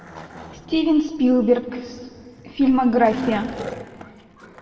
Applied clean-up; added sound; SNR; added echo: none; Skateboard; 17 dB; reverberation time 1.9 s.